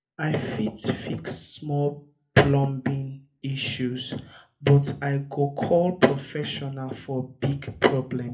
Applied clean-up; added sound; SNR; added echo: none; none; none; reverberation time 0.3 s.